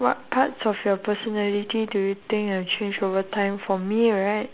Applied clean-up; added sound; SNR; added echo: none; none; none; none.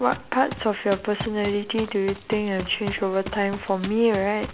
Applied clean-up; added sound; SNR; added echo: none; Run; 13 dB; none.